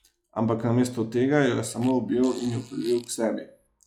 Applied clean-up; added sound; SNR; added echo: classical method log-MMSE.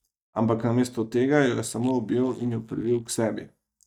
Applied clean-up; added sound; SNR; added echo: neural mask model DeepFilterNet 3.